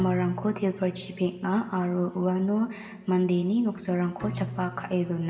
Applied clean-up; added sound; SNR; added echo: none; Bowed string instrument; 15 dB; reverberation time 2.2 s.